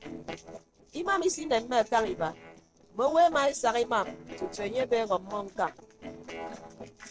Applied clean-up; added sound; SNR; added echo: neural separator model SepFormer DNS4.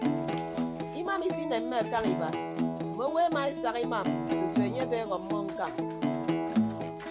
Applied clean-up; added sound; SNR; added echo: none; Acoustic guitar; -2 dB; none.